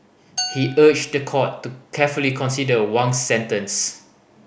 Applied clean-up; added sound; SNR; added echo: none; Glass; 14 dB; none.